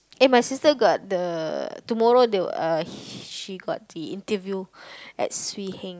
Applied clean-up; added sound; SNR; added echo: none; none; none; none.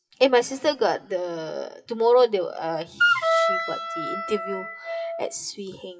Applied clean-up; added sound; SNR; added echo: classical method WPE with log-MMSE.